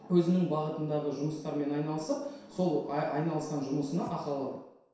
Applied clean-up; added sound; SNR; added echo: none; Whoosh, swoosh, swish; 14 dB; reverberation time 0.7 s.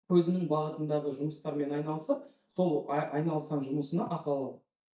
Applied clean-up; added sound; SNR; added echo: neural mask model DeepFilterNet 3.